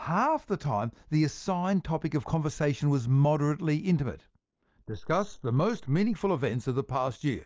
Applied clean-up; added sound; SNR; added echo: neural mask model Resemble Enhance denoiser.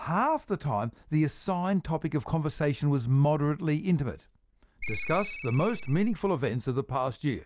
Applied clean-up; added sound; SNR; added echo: none; Ringtone; 5 dB; none.